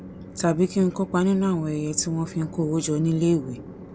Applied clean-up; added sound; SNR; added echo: none; Train; 15 dB; none.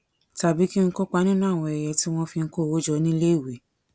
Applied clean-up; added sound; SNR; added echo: none; none; none; none.